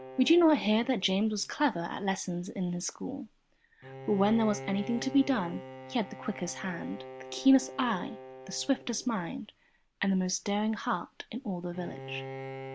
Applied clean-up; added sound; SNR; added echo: none; Bowed string instrument; 15 dB; none.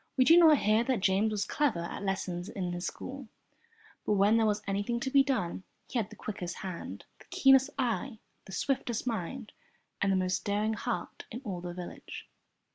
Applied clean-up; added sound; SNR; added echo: none; none; none; none.